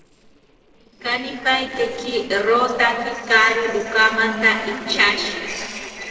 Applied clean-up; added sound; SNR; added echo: neural separator model SepFormer DNS4.